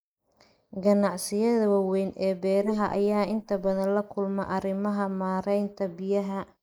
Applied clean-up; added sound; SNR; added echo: neural mask model Resemble Enhance denoiser.